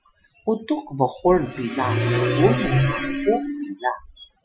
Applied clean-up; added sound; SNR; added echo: classical method Wiener filter.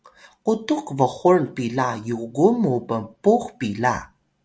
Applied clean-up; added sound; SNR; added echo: none; none; none; none.